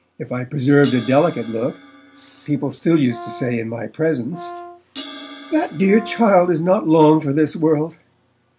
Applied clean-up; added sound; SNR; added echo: none; Crash cymbal + Brass instrument; 18 dB; none.